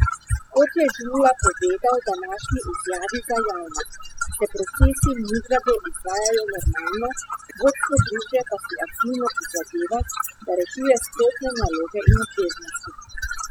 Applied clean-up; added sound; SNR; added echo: classical method spectral subtraction.